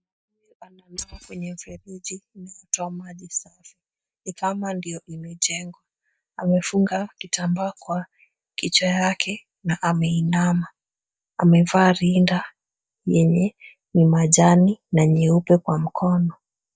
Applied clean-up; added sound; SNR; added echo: neural mask model DeepFilterNet 3.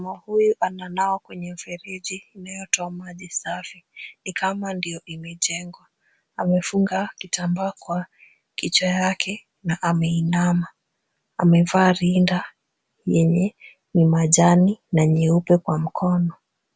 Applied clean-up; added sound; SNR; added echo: none; none; none; none.